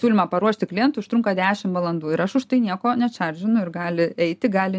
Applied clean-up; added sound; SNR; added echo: none; none; none; none.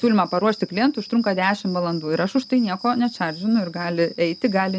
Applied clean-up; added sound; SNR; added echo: none; Cricket; 19 dB; none.